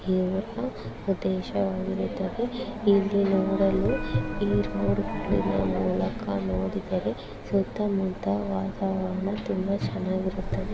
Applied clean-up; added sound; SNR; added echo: none; Electric guitar + Gurgling / Engine; 8 dB; none.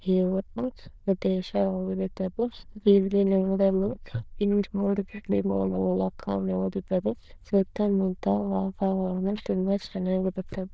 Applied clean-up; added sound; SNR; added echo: neural diffusion model UNIVERSE++.